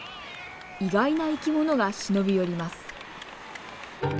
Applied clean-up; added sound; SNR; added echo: none; Cheering / Clapping; 17 dB; none.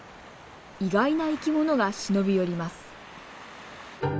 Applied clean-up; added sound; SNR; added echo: none; none; none; none.